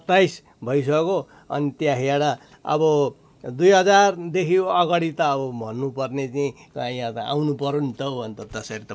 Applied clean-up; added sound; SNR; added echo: none; none; none; none.